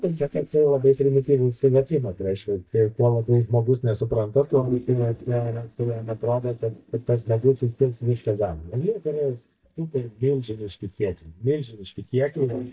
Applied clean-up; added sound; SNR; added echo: neural mask model DeepFilterNet 3.